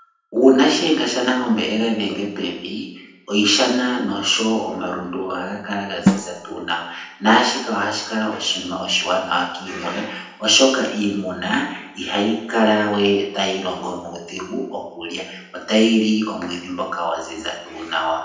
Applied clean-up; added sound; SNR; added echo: none; Drum; 7 dB; reverberation time 0.9 s.